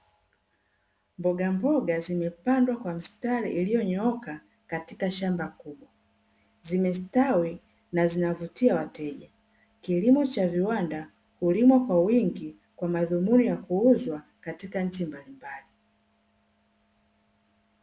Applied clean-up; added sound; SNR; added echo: none; none; none; none.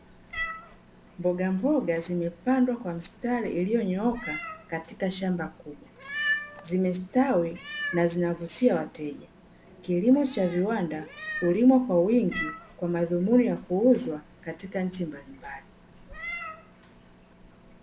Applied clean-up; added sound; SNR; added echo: none; Meow; 13 dB; none.